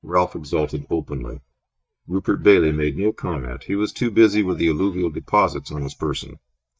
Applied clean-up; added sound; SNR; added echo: neural mask model DeepFilterNet 3.